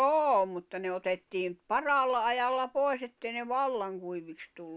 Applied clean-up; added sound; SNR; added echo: none; none; none; none.